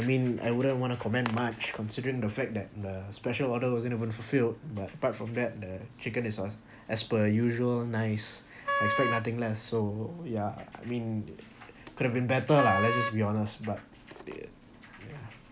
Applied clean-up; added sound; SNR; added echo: none; Wind instrument, woodwind instrument; 1 dB; none.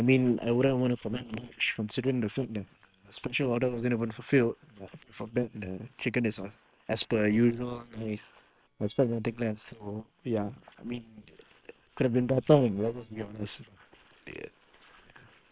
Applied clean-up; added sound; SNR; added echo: neural separator model SepFormer WHAM!.